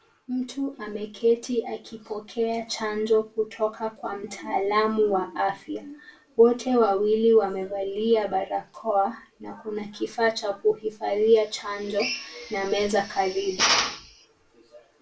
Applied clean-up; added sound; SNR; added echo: none; Drill; 5 dB; reverberation time 0.2 s.